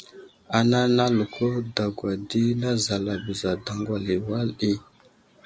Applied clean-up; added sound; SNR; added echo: none; none; none; none.